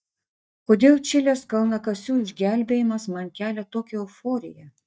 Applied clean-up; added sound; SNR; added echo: neural mask model DeepFilterNet 3.